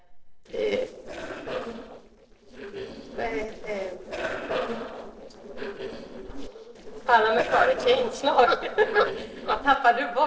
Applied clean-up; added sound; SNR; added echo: neural separator model SepFormer DNS4.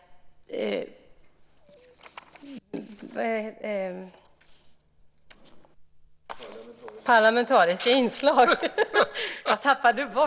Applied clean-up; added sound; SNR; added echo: none; none; none; none.